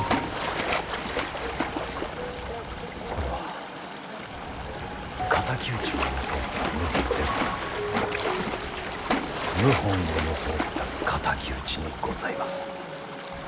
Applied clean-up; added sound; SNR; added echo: none; Splash, splatter + Chatter / Stream; -1 dB; none.